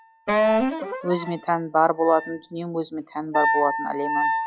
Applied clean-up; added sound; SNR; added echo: classical method log-MMSE.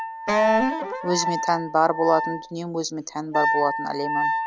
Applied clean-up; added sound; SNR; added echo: none; Wind instrument, woodwind instrument + Wind instrument, woodwind instrument; 0 dB; none.